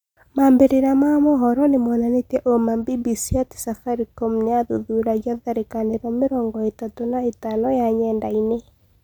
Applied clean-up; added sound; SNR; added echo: none; none; none; none.